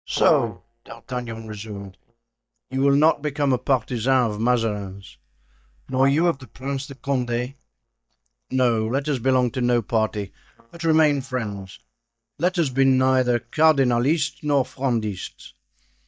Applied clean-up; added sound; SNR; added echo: neural mask model DeepFilterNet 3.